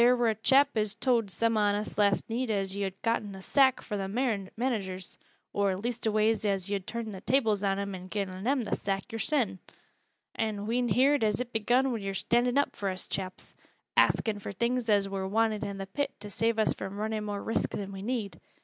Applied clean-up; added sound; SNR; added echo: none; none; none; none.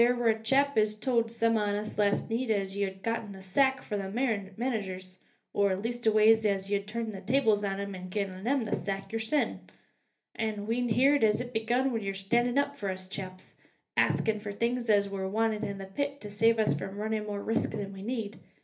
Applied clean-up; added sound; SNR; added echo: none; none; none; reverberation time 0.3 s.